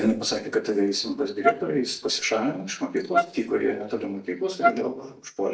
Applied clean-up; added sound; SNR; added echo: neural mask model DeepFilterNet 3.